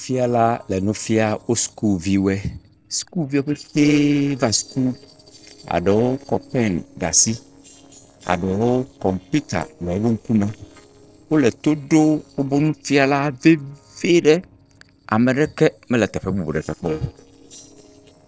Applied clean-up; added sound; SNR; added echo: neural separator model SepFormer DNS4.